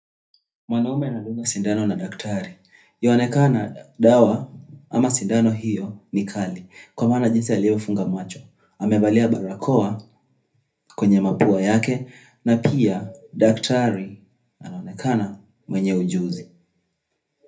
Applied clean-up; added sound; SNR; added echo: none; none; none; reverberation time 0.3 s.